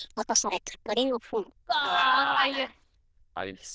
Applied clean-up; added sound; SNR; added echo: neural diffusion model UNIVERSE++.